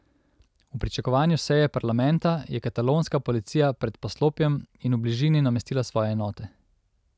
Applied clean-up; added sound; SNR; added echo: none; none; none; none.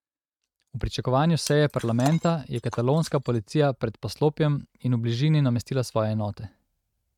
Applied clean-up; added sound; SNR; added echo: neural mask model RNNoise.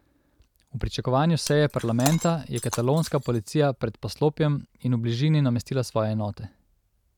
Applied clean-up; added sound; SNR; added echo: none; Shatter; 15 dB; none.